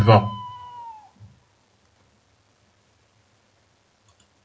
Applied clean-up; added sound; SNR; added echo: none; Bird; 17 dB; reverberation time 0.2 s.